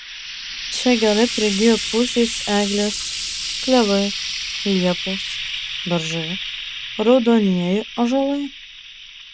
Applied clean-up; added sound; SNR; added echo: none; Frying (food); 7 dB; none.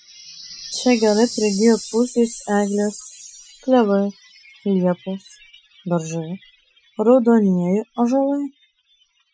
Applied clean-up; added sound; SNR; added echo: classical method Wiener filter.